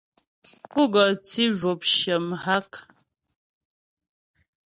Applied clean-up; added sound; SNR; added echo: none; none; none; none.